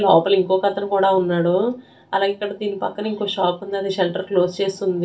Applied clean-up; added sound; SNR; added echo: none; none; none; reverberation time 0.2 s.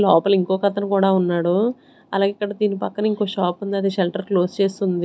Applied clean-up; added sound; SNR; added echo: none; none; none; none.